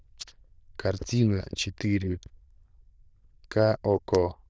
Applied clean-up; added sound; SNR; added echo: neural diffusion model UNIVERSE++.